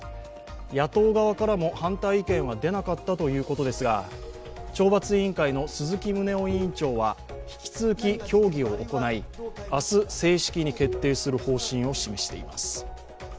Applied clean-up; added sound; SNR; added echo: none; Bowed string instrument; 10 dB; none.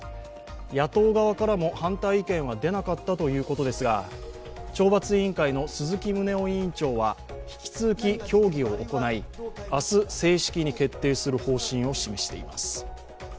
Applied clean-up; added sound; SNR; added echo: none; none; none; none.